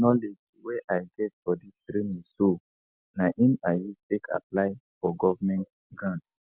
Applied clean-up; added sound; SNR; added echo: none; none; none; none.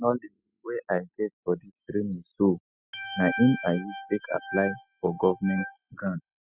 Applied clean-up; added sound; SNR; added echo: classical method spectral subtraction.